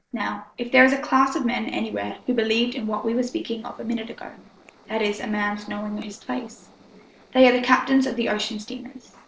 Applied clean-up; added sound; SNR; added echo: neural separator model SepFormer DNS4.